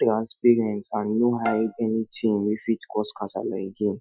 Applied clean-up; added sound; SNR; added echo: classical method Wiener filter.